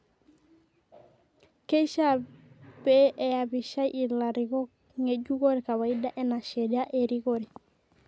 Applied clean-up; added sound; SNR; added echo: none; none; none; none.